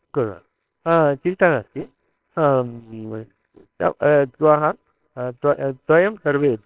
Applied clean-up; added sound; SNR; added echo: neural separator model SepFormer WHAMR!.